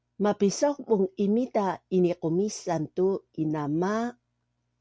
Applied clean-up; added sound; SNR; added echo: none; none; none; none.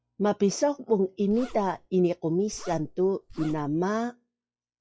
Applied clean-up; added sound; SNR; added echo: classical method log-MMSE.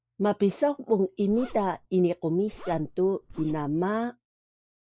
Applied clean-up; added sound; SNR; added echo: neural mask model Resemble Enhance denoiser.